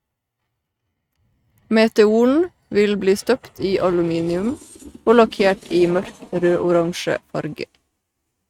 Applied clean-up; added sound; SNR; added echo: neural mask model RNNoise.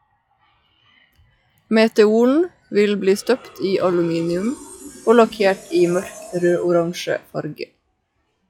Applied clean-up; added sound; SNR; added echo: classical method log-MMSE.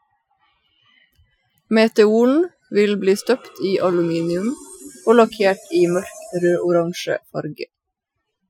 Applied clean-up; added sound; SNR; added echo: classical method Wiener filter.